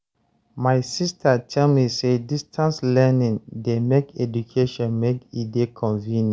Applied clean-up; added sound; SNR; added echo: none; none; none; none.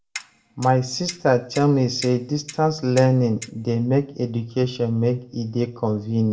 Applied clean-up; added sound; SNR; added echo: none; Clock; 19 dB; reverberation time 0.5 s.